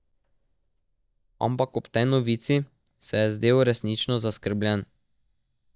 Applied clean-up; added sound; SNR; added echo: neural mask model DeepFilterNet 3.